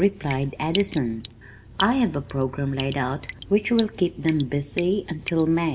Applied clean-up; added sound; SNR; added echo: none; Drip; 15 dB; reverberation time 1.0 s.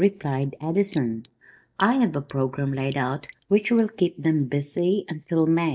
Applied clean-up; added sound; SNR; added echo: neural mask model DeepFilterNet 3.